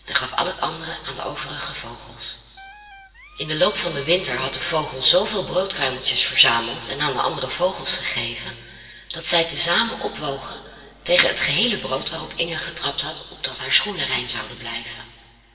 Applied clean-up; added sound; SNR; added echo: none; Wind instrument, woodwind instrument; 18 dB; reverberation time 2.5 s.